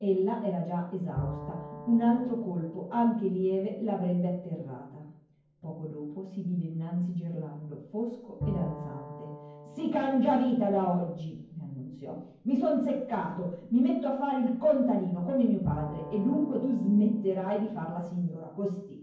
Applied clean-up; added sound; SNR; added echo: none; Bowed string instrument; 15 dB; reverberation time 0.9 s.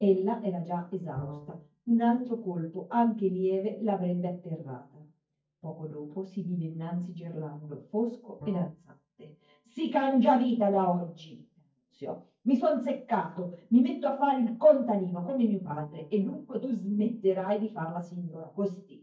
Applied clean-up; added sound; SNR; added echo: neural mask model DeepFilterNet 3.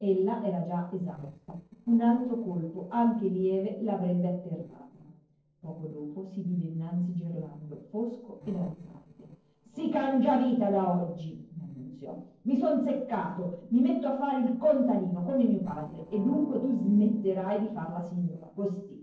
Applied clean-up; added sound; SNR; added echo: neural separator model SepFormer DNS4.